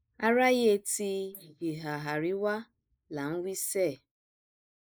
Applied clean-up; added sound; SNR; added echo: neural mask model Resemble Enhance denoiser.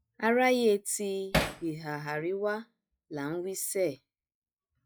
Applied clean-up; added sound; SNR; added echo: classical method log-MMSE.